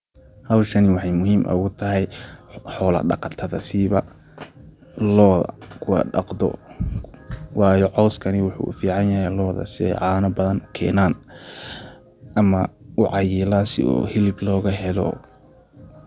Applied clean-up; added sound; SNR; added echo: none; none; none; none.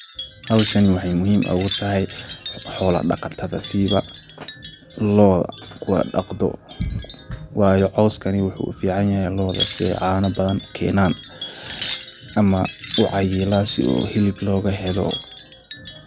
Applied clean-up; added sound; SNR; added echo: none; Wind chime; 14 dB; none.